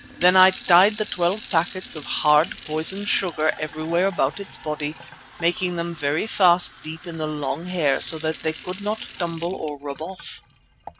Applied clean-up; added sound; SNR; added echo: none; Fill (with liquid) / Sink (filling or washing); 18 dB; none.